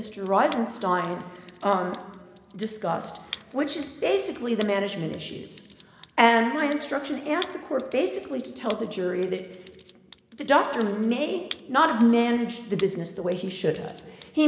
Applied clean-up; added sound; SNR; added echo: none; Computer keyboard; 13 dB; reverberation time 1.7 s.